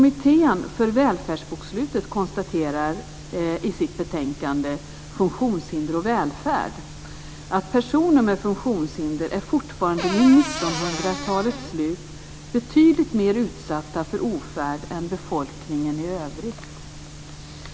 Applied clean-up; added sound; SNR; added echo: none; Cupboard open or close / Door; 8 dB; none.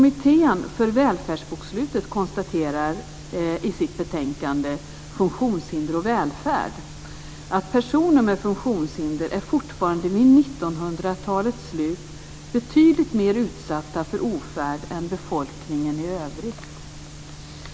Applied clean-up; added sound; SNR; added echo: none; none; none; none.